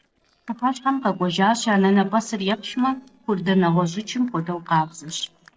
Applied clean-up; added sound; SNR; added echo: neural separator model SepFormer DNS4.